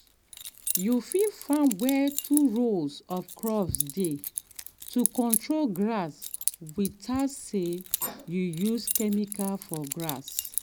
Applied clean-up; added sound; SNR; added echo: none; Keys jangling; 7 dB; none.